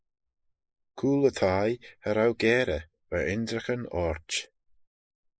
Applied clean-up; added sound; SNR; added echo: neural mask model Resemble Enhance denoiser.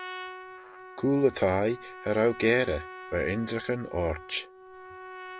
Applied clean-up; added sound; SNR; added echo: none; Trumpet; 14 dB; none.